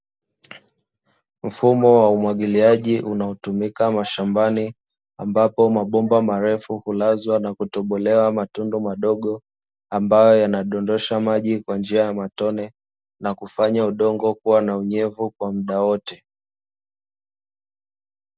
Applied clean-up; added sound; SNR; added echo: none; none; none; none.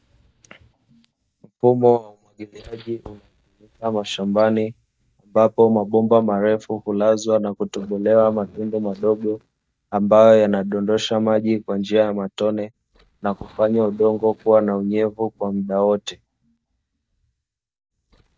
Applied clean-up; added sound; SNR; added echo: neural mask model DeepFilterNet 3.